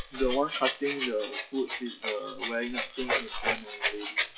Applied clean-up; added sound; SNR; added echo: classical method WPE with log-MMSE.